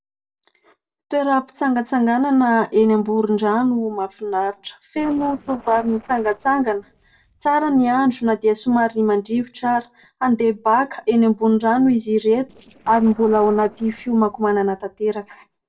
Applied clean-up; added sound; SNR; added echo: neural separator model SepFormer DNS4.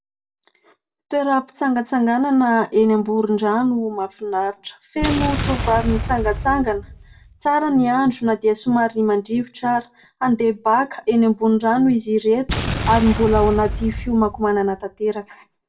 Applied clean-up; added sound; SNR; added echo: none; Explosion; 6 dB; reverberation time 0.2 s.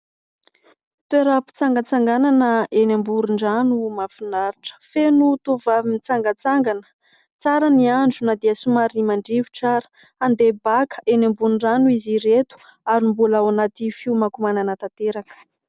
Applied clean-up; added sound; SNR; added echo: none; none; none; none.